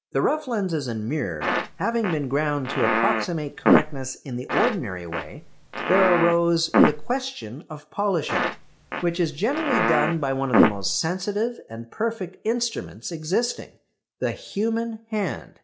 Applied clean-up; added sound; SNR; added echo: none; Fart; -1 dB; none.